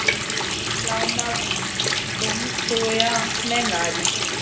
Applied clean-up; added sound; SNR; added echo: none; Water tap, faucet; -5 dB; reverberation time 1.0 s.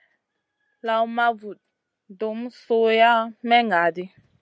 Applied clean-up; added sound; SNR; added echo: none; none; none; none.